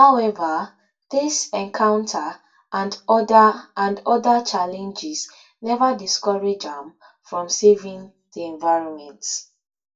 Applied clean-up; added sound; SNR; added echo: none; none; none; reverberation time 0.2 s.